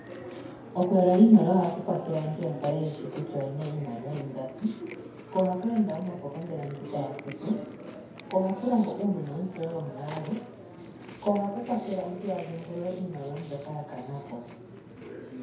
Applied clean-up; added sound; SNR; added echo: none; Chewing, mastication; 14 dB; reverberation time 0.6 s.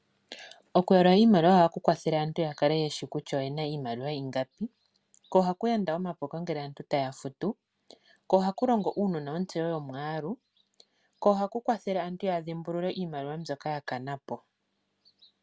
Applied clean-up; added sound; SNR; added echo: none; none; none; none.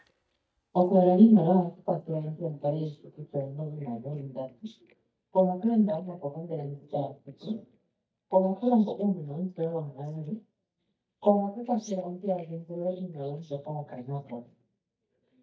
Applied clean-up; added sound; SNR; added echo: neural mask model DeepFilterNet 3.